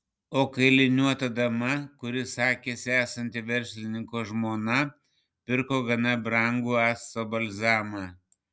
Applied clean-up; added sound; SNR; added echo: none; none; none; none.